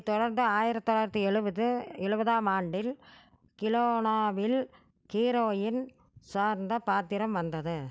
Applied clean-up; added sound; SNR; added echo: none; none; none; none.